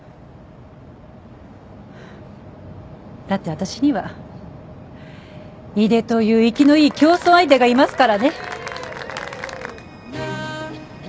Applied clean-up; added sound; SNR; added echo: none; Applause / Cheering; 12 dB; none.